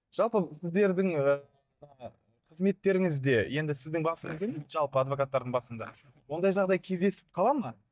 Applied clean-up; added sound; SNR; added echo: neural mask model DeepFilterNet 3.